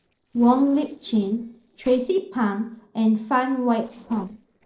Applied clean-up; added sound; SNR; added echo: neural separator model SepFormer DNS4.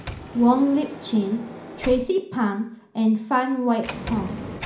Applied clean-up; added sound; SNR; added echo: none; Sliding door; 13 dB; reverberation time 0.5 s.